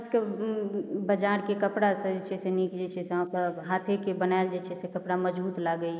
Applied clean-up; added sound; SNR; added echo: neural mask model Resemble Enhance denoiser.